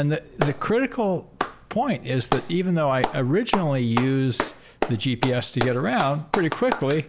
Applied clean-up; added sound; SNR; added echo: none; Clapping; 7 dB; none.